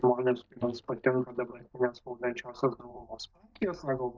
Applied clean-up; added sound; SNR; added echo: neural mask model DeepFilterNet 3.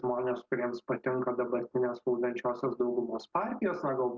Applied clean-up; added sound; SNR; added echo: none; none; none; none.